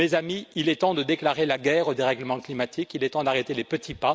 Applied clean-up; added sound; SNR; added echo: none; none; none; none.